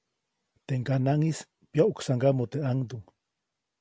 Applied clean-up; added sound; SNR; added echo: none; none; none; none.